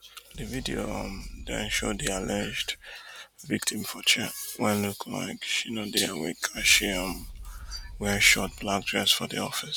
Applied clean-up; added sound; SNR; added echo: none; Boom; 13 dB; none.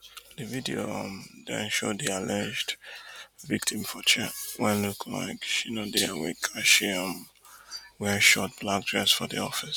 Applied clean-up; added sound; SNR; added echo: none; none; none; none.